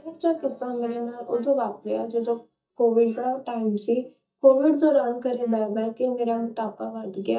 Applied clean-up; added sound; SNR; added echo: neural mask model DeepFilterNet 3.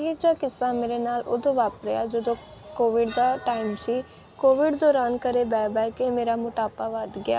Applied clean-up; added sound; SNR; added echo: none; none; none; none.